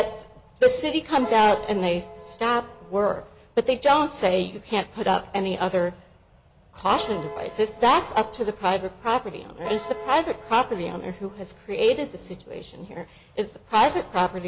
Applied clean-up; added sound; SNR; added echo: none; Piano; 15 dB; none.